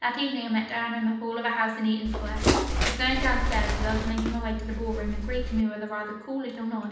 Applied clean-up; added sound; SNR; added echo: none; Bird; -2 dB; reverberation time 0.9 s.